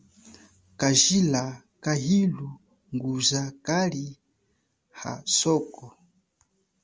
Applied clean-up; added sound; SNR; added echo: none; none; none; none.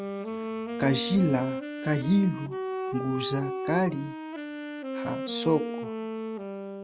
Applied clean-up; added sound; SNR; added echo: none; Wind instrument, woodwind instrument; 6 dB; none.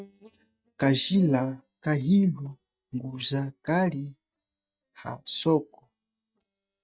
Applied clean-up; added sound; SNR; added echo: neural mask model DeepFilterNet 3.